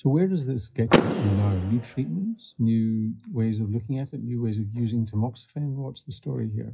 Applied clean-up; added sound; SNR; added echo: classical method WPE with log-MMSE.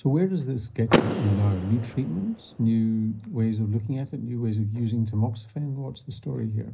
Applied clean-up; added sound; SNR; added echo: none; Door / Car; 8 dB; reverberation time 0.5 s.